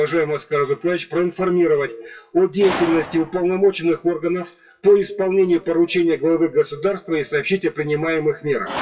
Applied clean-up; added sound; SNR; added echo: classical method WPE with log-MMSE.